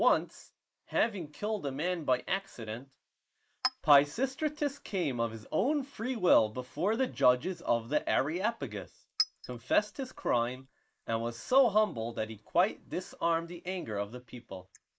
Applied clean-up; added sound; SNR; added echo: neural mask model Resemble Enhance denoiser.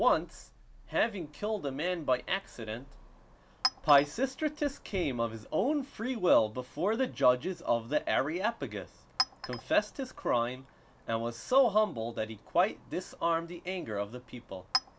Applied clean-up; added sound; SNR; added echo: none; Chink, clink; 14 dB; none.